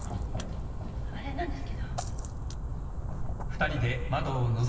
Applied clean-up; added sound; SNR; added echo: none; Splash, splatter; 0 dB; reverberation time 1.2 s.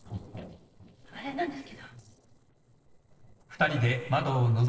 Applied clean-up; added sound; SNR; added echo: neural separator model SepFormer DNS4.